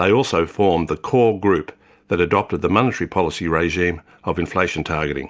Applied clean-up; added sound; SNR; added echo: none; none; none; none.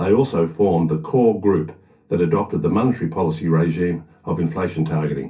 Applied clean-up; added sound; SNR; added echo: none; none; none; reverberation time 0.3 s.